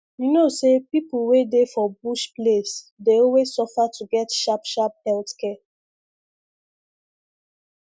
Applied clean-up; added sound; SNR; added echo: none; none; none; none.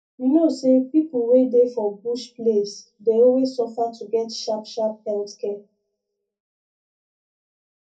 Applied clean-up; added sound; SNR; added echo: none; none; none; reverberation time 0.3 s.